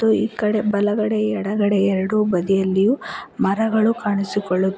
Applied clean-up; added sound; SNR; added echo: none; none; none; none.